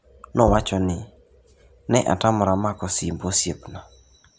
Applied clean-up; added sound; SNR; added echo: none; Bass drum; 11 dB; none.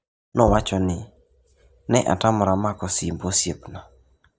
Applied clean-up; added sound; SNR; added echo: neural mask model DeepFilterNet 3.